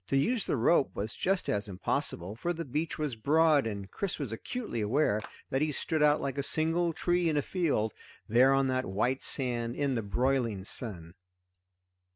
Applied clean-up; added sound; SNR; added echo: neural mask model RNNoise.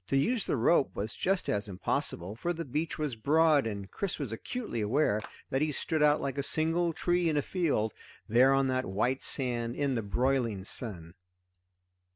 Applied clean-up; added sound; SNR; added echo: none; Clapping; 17 dB; none.